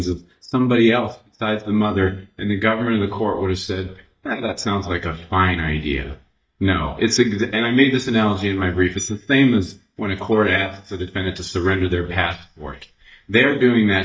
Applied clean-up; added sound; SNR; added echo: neural mask model DeepFilterNet 3.